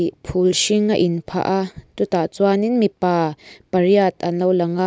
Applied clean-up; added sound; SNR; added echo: none; none; none; none.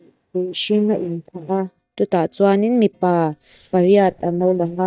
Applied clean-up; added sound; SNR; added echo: neural mask model DeepFilterNet 3.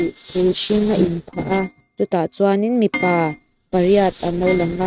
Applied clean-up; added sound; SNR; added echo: neural mask model RNNoise.